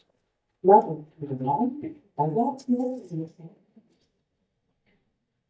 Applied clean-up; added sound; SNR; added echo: neural mask model DeepFilterNet 3.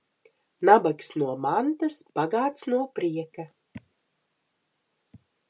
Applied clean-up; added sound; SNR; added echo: none; none; none; none.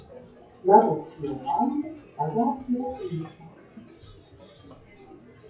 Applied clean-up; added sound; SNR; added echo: classical method WPE with log-MMSE.